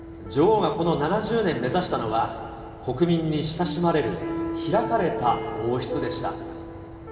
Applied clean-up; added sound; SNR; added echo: none; Fire; 19 dB; reverberation time 2.6 s.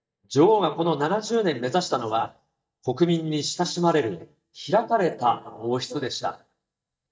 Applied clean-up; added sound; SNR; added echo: neural mask model DeepFilterNet 3.